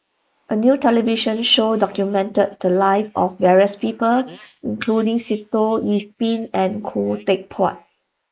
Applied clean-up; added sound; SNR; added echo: neural mask model Resemble Enhance denoiser.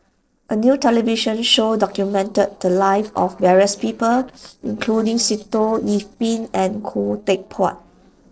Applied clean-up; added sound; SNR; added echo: neural separator model SepFormer DNS4.